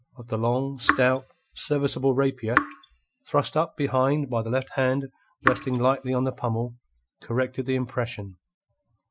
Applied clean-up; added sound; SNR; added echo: classical method Wiener filter.